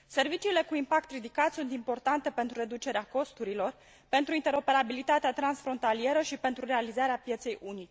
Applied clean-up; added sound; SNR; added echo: none; none; none; none.